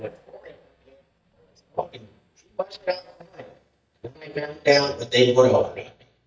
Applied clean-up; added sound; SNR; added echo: neural mask model DeepFilterNet 3.